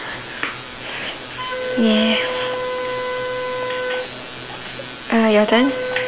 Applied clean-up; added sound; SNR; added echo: none; Wind instrument, woodwind instrument; 5 dB; none.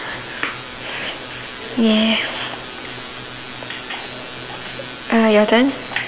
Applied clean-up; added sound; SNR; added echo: none; none; none; none.